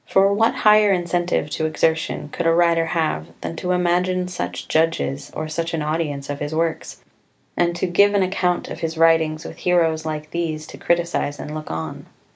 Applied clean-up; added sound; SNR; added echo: none; none; none; none.